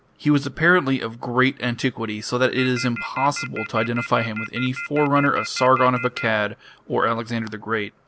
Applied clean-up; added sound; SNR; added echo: none; Telephone; 10 dB; none.